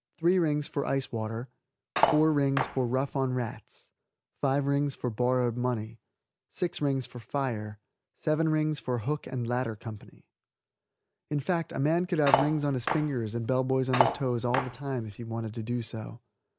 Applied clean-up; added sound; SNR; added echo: none; Cutlery, silverware; 1 dB; none.